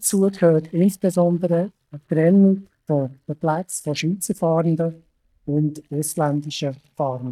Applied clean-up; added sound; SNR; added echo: neural mask model DeepFilterNet 3.